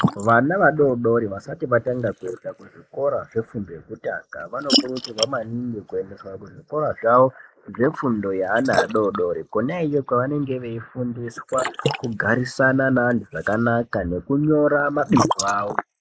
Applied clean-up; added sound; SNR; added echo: neural mask model Resemble Enhance denoiser.